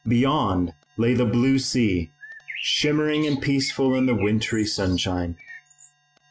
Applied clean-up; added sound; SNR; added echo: classical method log-MMSE.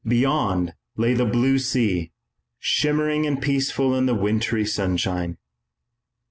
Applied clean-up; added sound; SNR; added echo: none; none; none; none.